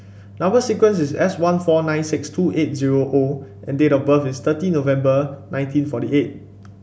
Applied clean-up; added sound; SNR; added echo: none; none; none; none.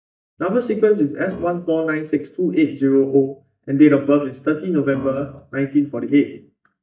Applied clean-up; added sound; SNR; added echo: neural mask model DeepFilterNet 3.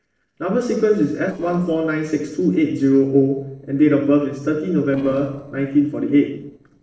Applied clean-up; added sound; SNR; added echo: neural separator model SepFormer DNS4.